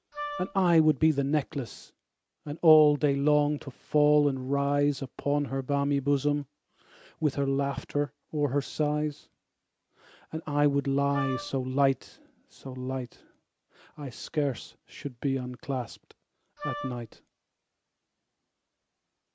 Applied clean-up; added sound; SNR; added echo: none; Wind instrument, woodwind instrument; 10 dB; none.